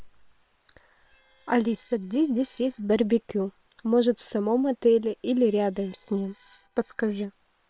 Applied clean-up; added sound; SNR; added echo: neural separator model SepFormer WHAM!.